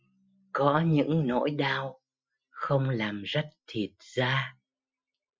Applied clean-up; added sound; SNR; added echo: classical method Wiener filter.